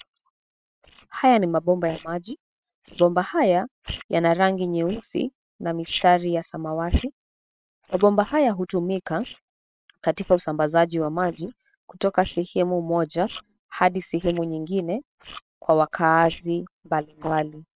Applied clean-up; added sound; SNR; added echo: neural separator model SepFormer WHAM!.